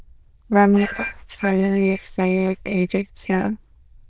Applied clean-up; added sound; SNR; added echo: neural diffusion model UNIVERSE++.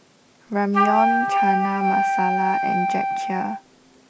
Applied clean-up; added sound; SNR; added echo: none; Wind instrument, woodwind instrument; -4 dB; none.